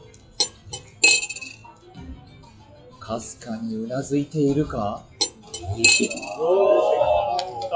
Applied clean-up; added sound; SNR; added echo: classical method WPE with log-MMSE.